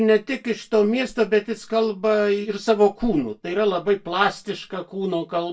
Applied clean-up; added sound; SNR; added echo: none; none; none; reverberation time 0.1 s.